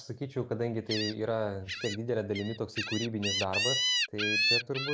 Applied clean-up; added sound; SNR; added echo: none; Gull, seagull; 0 dB; none.